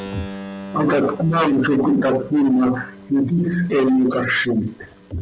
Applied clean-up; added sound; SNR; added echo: none; Keyboard (musical); 17 dB; none.